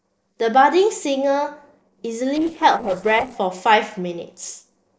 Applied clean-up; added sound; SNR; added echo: neural separator model SepFormer DNS4.